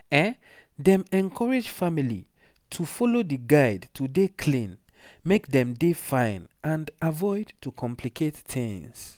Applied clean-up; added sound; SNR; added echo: none; none; none; none.